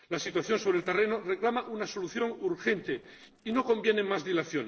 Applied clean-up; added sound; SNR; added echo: neural separator model SepFormer DNS4.